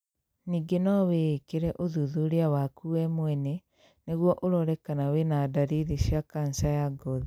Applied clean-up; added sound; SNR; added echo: none; none; none; none.